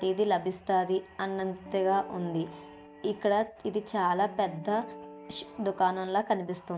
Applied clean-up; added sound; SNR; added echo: none; Guitar; 16 dB; none.